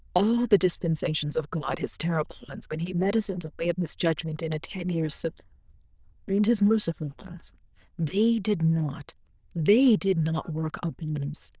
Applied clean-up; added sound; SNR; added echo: neural diffusion model UNIVERSE++.